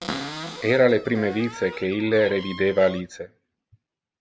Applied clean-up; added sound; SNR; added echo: none; Cupboard open or close; 13 dB; none.